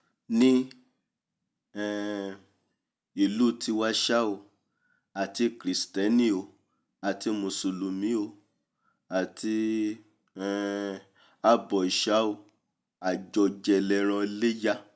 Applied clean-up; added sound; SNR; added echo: none; none; none; none.